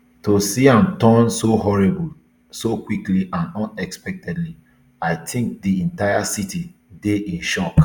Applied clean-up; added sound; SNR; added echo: none; none; none; none.